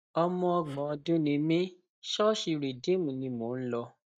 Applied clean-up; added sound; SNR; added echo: neural mask model DeepFilterNet 3.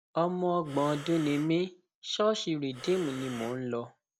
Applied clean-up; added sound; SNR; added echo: none; Breathing; 15 dB; none.